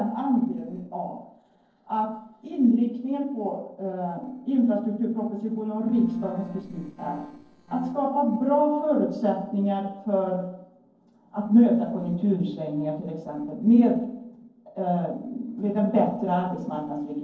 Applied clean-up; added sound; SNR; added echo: neural separator model SepFormer DNS4.